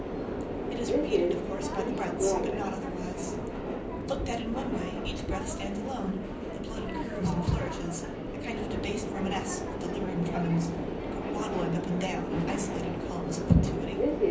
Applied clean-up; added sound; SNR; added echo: none; Subway, metro, underground; -2 dB; reverberation time 0.6 s.